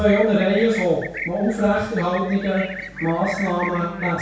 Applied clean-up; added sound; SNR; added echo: none; Livestock, farm animals, working animals; 12 dB; reverberation time 0.6 s.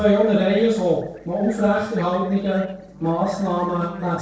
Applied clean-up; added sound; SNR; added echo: neural separator model SepFormer DNS4.